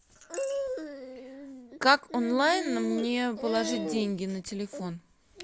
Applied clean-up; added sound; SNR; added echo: none; none; none; none.